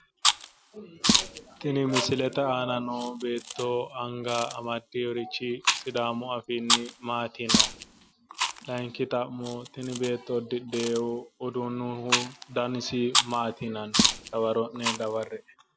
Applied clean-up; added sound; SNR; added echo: none; Chewing, mastication; 0 dB; none.